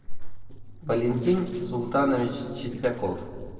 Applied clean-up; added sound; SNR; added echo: neural separator model SepFormer DNS4.